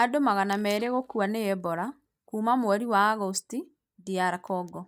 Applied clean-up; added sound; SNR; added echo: neural mask model DeepFilterNet 3.